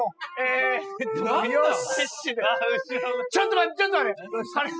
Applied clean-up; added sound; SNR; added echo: classical method spectral subtraction.